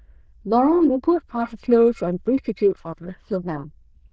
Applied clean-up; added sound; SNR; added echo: neural diffusion model UNIVERSE++.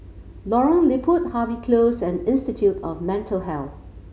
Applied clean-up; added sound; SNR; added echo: none; none; none; none.